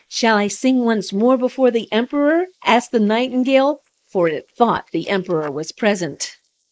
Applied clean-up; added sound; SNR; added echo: neural mask model Resemble Enhance denoiser.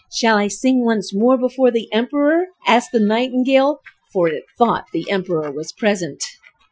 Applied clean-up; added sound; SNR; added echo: classical method Wiener filter.